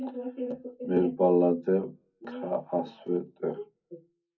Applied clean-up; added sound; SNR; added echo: none; none; none; reverberation time 0.3 s.